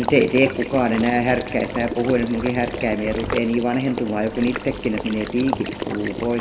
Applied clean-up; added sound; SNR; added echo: none; Water / Liquid; 8 dB; reverberation time 1.1 s.